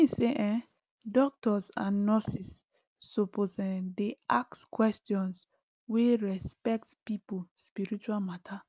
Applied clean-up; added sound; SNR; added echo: none; none; none; none.